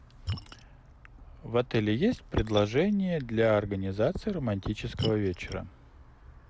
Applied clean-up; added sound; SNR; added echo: none; Splash, splatter; 14 dB; none.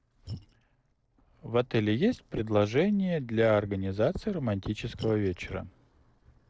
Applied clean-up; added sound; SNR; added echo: neural separator model SepFormer DNS4.